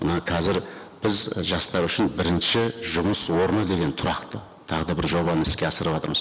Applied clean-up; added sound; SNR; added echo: none; none; none; none.